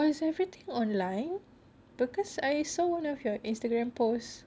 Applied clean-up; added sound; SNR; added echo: none; none; none; none.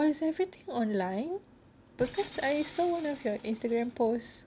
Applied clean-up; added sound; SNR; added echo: none; Tools; 15 dB; none.